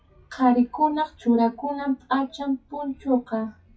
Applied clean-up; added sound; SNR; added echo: classical method WPE with log-MMSE.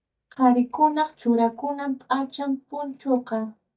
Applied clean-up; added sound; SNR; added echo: neural mask model DeepFilterNet 3.